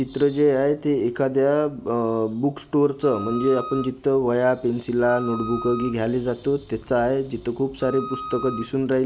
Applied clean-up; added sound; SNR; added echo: none; Wind instrument, woodwind instrument; 12 dB; none.